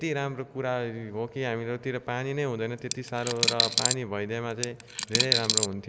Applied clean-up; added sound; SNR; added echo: none; Coin (dropping); -3 dB; none.